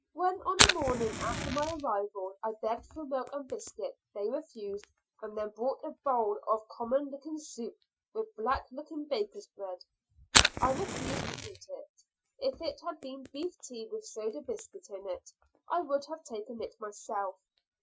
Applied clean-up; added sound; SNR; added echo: classical method Wiener filter.